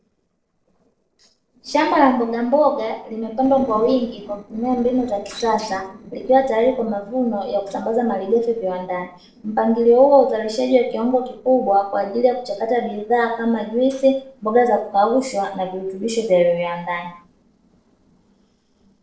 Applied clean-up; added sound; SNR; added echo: neural separator model SepFormer DNS4.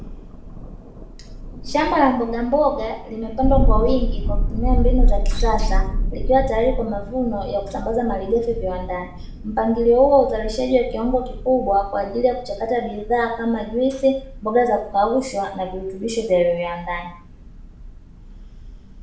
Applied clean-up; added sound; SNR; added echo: none; Thunder; 2 dB; reverberation time 0.5 s.